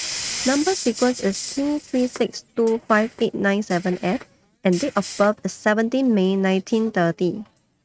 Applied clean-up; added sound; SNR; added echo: neural mask model RNNoise.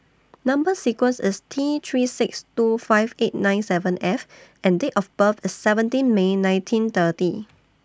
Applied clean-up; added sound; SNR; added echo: none; none; none; none.